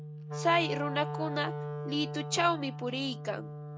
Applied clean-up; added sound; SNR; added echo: none; Wind instrument, woodwind instrument; 5 dB; none.